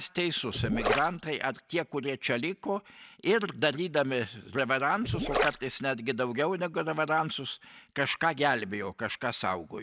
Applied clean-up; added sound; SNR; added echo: none; Gurgling; 2 dB; none.